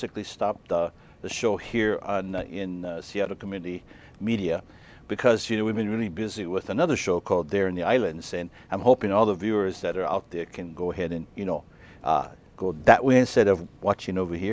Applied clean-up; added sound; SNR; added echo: none; none; none; none.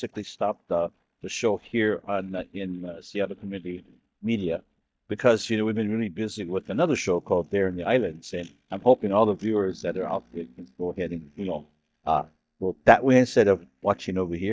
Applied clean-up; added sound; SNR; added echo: neural mask model DeepFilterNet 3.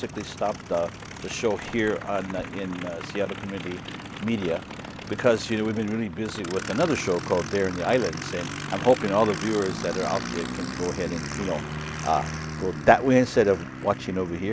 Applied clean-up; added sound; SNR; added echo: none; Aircraft; 9 dB; none.